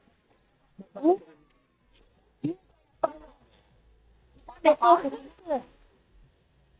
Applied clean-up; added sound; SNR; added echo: neural mask model DeepFilterNet 3.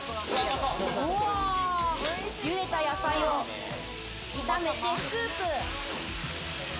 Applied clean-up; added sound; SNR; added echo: none; none; none; none.